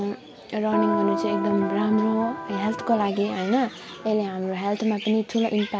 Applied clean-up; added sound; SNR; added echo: none; Electric guitar; 4 dB; none.